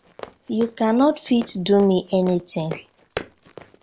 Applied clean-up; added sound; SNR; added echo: none; Run; 17 dB; none.